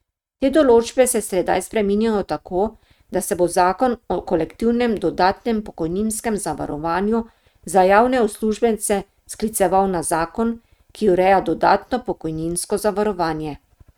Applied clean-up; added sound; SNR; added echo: neural mask model RNNoise.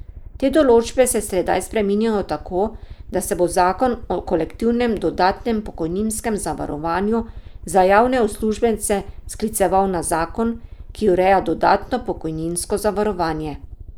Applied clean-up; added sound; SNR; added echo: neural mask model Resemble Enhance denoiser.